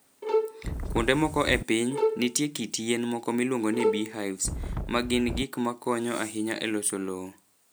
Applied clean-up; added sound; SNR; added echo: none; Bowed string instrument + Wind; 2 dB; none.